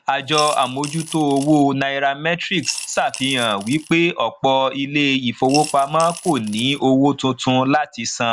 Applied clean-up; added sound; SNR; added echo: none; Coin (dropping) / Glass; 13 dB; none.